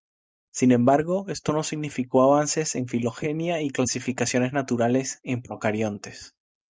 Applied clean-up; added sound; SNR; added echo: none; none; none; none.